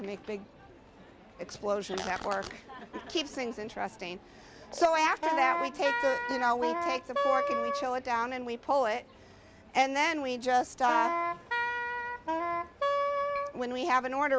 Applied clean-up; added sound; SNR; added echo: none; Wind instrument, woodwind instrument; -1 dB; none.